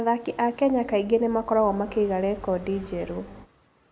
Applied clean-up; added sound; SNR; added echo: none; Animal + Motorcycle; 19 dB; none.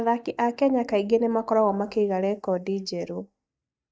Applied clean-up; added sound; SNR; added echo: neural mask model DeepFilterNet 3.